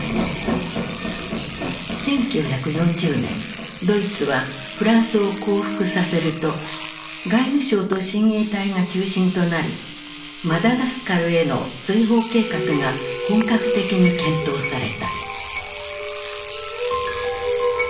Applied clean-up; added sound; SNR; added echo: none; Engine / Domestic sounds, home sounds; 10 dB; reverberation time 0.9 s.